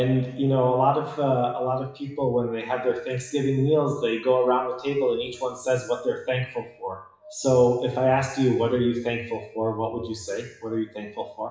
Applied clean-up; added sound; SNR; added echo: classical method WPE with log-MMSE.